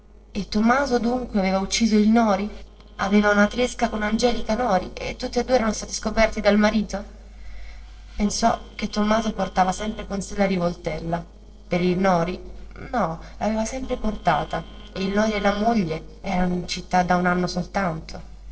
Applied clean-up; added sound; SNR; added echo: neural separator model SepFormer DNS4.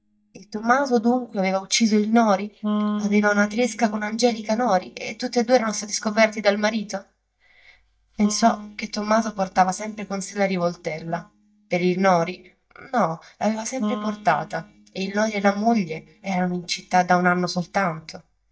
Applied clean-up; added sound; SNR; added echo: neural mask model DeepFilterNet 3.